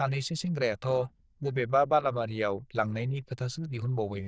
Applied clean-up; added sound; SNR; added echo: neural diffusion model UNIVERSE++.